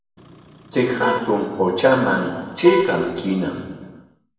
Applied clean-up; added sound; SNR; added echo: none; Vehicle horn, car horn, honking; 9 dB; reverberation time 1.2 s.